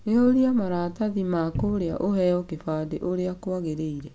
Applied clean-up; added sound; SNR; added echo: none; Cupboard open or close; 9 dB; reverberation time 0.3 s.